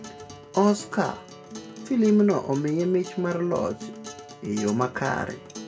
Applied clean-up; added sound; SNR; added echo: none; Acoustic guitar; 15 dB; reverberation time 0.2 s.